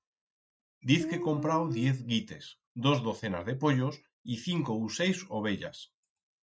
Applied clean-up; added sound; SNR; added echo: neural mask model RNNoise.